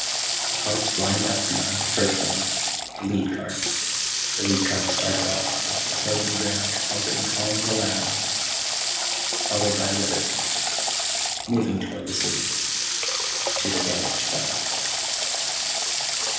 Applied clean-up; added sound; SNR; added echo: none; Water tap, faucet / Water; -5 dB; reverberation time 0.9 s.